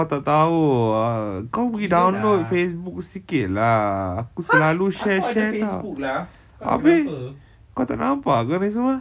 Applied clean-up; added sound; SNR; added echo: none; none; none; none.